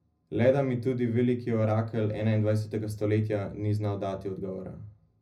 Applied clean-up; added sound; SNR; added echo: none; none; none; reverberation time 0.4 s.